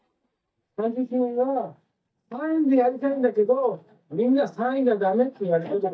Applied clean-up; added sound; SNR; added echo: neural mask model DeepFilterNet 3.